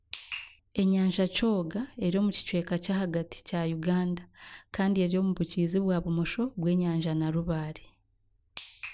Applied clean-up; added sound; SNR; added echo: none; none; none; none.